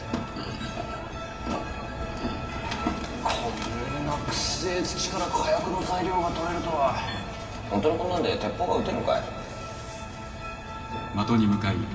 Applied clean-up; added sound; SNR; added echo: none; Insect / Frog; 12 dB; reverberation time 2.3 s.